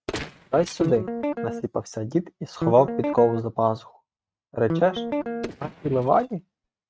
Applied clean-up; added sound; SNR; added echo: neural mask model RNNoise.